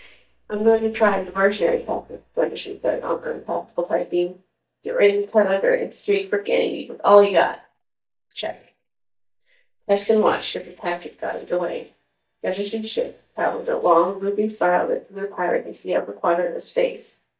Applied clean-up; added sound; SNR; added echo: neural mask model DeepFilterNet 3.